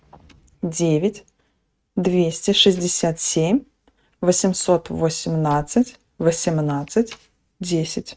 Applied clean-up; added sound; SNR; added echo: neural mask model RNNoise.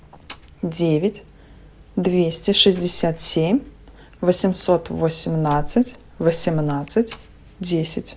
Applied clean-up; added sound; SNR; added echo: none; Slam; 18 dB; none.